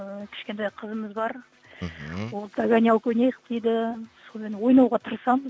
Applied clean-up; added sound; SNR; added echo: none; none; none; none.